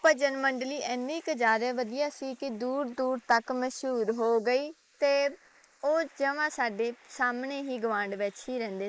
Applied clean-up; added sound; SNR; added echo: neural mask model Resemble Enhance denoiser.